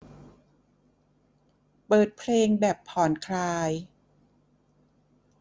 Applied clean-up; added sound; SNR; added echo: none; none; none; none.